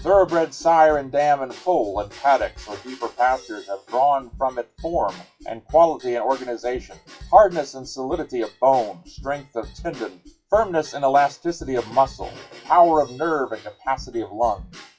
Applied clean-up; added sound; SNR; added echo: classical method WPE with log-MMSE.